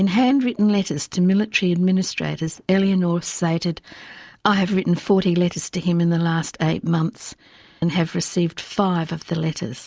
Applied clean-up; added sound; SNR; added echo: none; none; none; none.